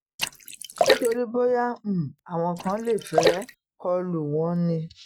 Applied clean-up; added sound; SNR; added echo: neural mask model RNNoise.